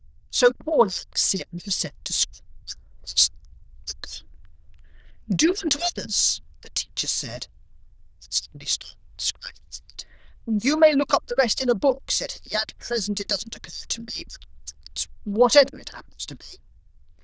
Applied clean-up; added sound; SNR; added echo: neural diffusion model UNIVERSE++.